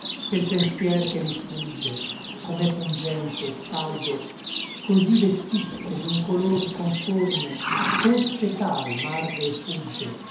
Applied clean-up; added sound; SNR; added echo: none; Livestock, farm animals, working animals; 6 dB; reverberation time 2.2 s.